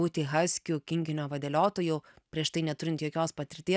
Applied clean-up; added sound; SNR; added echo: none; none; none; none.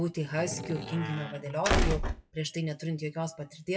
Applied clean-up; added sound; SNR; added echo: classical method WPE with log-MMSE.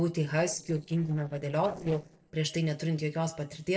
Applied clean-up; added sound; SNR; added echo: neural separator model SepFormer DNS4.